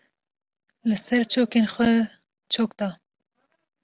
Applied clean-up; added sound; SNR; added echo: none; none; none; none.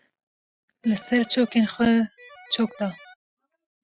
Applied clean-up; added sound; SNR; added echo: classical method Wiener filter.